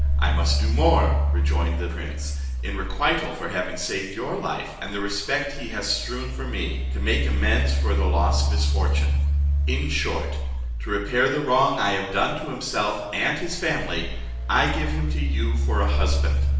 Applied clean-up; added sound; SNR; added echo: none; Engine; -2 dB; reverberation time 0.9 s.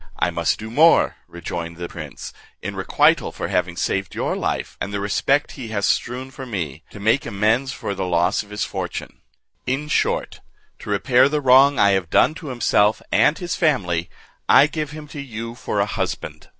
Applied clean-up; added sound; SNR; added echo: none; none; none; none.